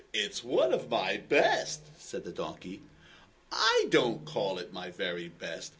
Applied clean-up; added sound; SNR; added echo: none; none; none; reverberation time 0.2 s.